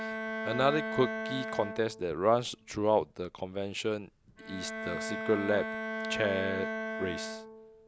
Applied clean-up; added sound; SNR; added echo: none; Bowed string instrument; 6 dB; none.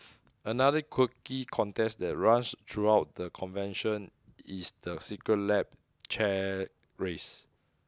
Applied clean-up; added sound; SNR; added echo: none; none; none; none.